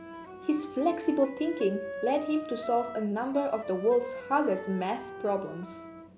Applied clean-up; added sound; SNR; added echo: none; Wind instrument, woodwind instrument; 11 dB; none.